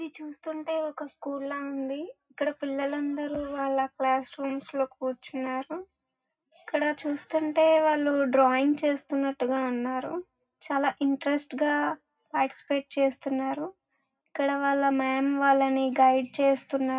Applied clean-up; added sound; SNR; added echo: none; none; none; reverberation time 0.4 s.